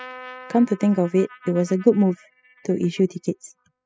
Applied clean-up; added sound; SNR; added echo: classical method spectral subtraction.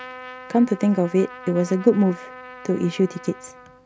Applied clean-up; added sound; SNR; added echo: none; Trumpet; 17 dB; none.